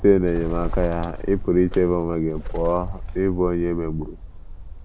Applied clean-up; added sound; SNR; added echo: none; Bird; 7 dB; none.